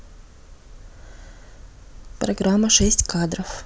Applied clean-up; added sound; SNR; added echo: none; none; none; none.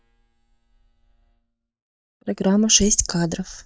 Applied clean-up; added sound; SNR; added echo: neural mask model DeepFilterNet 3.